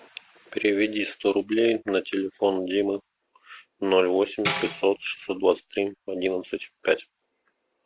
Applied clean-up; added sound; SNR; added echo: none; Tambourine; 8 dB; none.